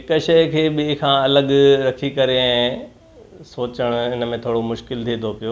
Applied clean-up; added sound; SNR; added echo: none; none; none; none.